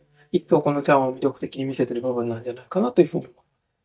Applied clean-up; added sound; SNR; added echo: neural mask model DeepFilterNet 3.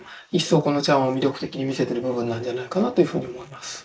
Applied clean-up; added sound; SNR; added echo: neural mask model Resemble Enhance denoiser.